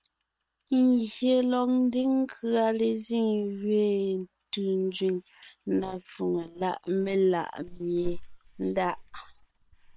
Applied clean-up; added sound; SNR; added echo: neural separator model SepFormer WHAM!.